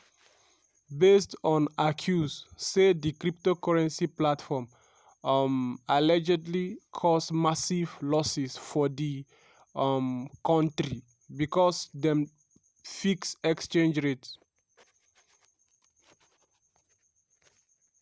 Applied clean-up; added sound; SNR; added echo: none; none; none; none.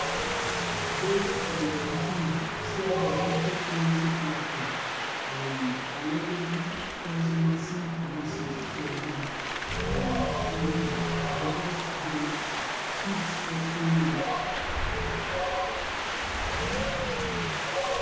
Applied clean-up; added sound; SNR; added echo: none; Wind; -2 dB; reverberation time 1.1 s.